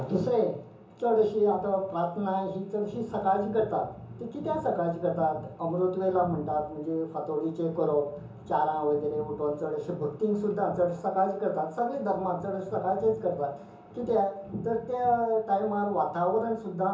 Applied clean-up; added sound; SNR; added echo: none; none; none; reverberation time 0.6 s.